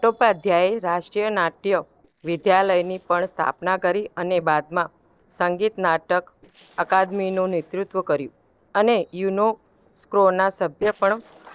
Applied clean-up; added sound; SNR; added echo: neural separator model SepFormer DNS4.